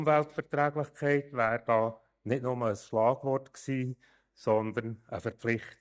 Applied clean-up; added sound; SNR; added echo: neural mask model DeepFilterNet 3.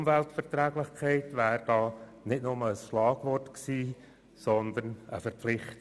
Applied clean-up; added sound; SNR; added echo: none; none; none; none.